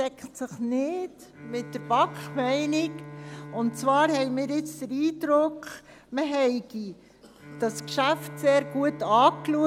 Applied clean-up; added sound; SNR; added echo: none; Bowed string instrument; 17 dB; none.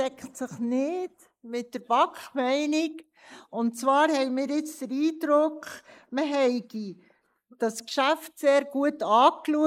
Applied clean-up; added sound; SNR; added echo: neural mask model Resemble Enhance denoiser.